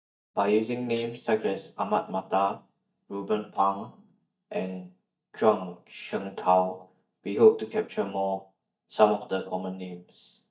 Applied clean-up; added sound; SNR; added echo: neural mask model DeepFilterNet 3.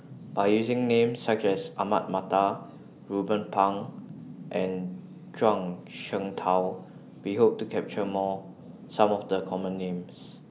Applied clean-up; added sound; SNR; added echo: none; none; none; none.